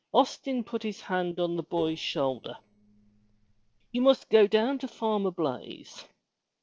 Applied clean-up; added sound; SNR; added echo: neural separator model SepFormer DNS4.